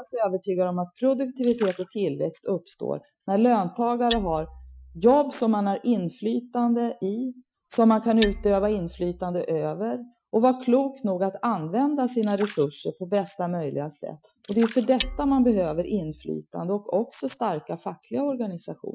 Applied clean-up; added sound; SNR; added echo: classical method Wiener filter.